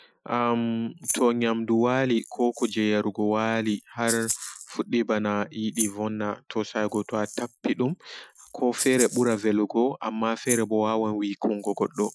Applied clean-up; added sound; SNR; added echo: classical method Wiener filter.